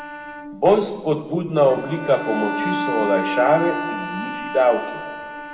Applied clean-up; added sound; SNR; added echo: none; Bowed string instrument; 6 dB; reverberation time 1.4 s.